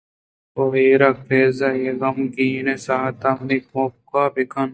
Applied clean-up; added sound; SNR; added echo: neural mask model DeepFilterNet 3.